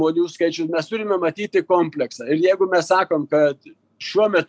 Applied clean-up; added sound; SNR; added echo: none; none; none; none.